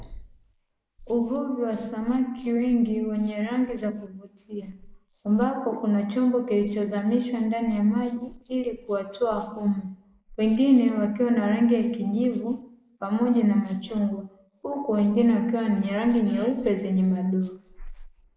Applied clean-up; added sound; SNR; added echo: neural mask model Resemble Enhance denoiser.